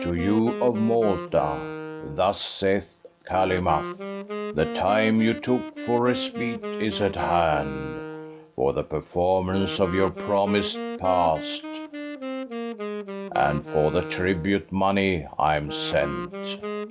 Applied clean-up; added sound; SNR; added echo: none; Wind instrument, woodwind instrument; 9 dB; none.